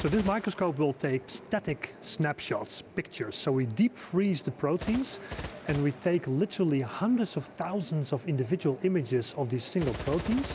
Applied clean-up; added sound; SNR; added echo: none; Gunshot, gunfire; 15 dB; none.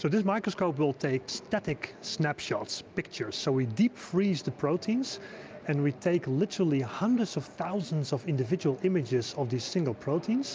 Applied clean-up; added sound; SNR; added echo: none; none; none; none.